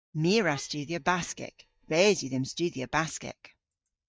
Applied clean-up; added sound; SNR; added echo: neural mask model DeepFilterNet 3.